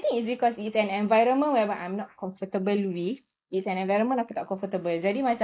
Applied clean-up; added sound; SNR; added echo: neural mask model Resemble Enhance denoiser.